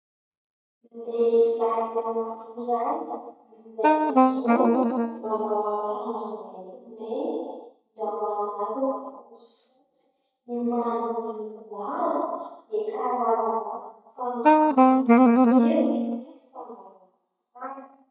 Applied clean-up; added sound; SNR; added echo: neural mask model DeepFilterNet 3.